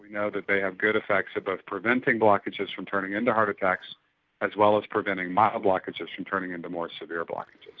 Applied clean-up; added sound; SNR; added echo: none; none; none; none.